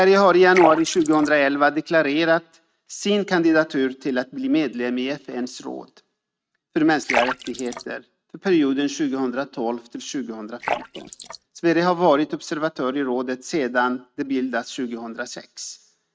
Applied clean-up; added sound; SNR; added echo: neural mask model RNNoise.